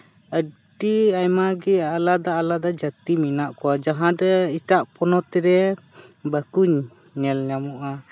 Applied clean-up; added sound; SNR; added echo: none; none; none; none.